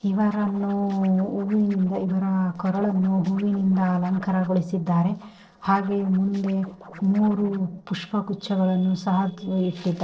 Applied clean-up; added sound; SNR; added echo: neural separator model SepFormer DNS4.